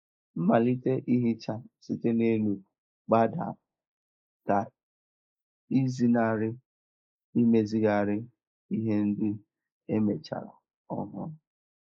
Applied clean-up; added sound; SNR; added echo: neural mask model Resemble Enhance denoiser.